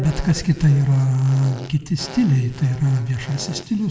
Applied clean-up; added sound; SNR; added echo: none; Fart; 19 dB; reverberation time 1.7 s.